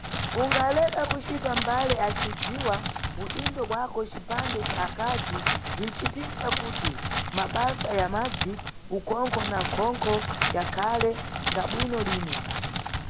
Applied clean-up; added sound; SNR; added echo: none; Crackle; -2 dB; none.